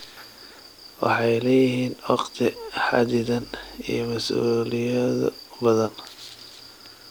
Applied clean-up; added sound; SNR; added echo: none; none; none; none.